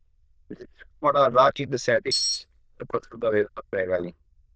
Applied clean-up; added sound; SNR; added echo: neural diffusion model UNIVERSE++.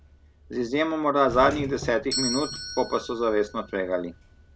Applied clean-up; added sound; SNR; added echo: none; Doorbell; 11 dB; none.